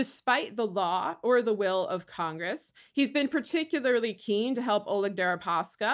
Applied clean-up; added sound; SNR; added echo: none; none; none; none.